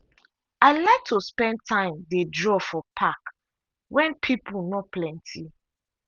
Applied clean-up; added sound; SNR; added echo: none; none; none; none.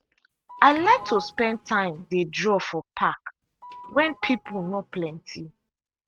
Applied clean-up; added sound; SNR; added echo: neural mask model RNNoise.